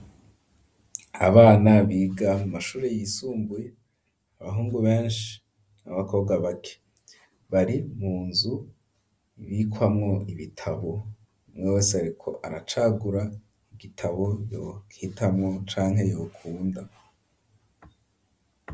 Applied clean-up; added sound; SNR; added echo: none; none; none; none.